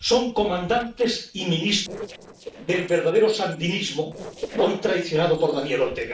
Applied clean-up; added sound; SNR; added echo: neural separator model SepFormer DNS4.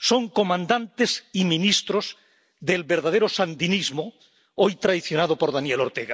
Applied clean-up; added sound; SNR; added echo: none; none; none; none.